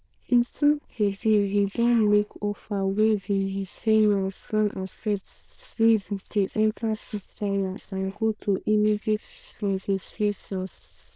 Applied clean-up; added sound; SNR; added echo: neural diffusion model UNIVERSE++.